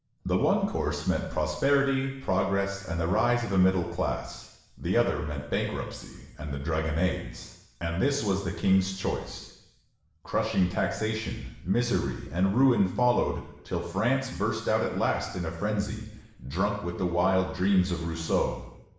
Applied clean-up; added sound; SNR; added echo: none; none; none; reverberation time 0.9 s.